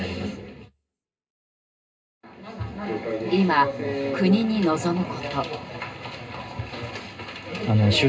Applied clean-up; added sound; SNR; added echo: none; none; none; reverberation time 0.2 s.